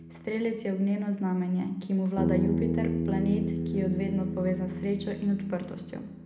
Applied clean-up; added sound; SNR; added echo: none; Bass guitar; 3 dB; reverberation time 0.8 s.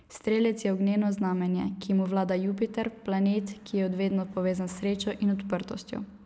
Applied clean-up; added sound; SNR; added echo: none; none; none; none.